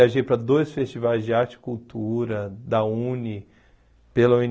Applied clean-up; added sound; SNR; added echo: none; none; none; none.